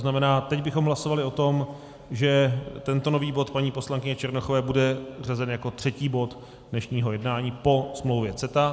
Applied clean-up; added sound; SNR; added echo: none; none; none; none.